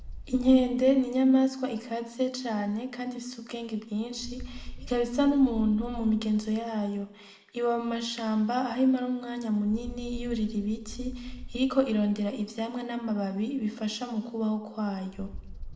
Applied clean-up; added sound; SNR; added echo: none; Bird; 16 dB; reverberation time 0.8 s.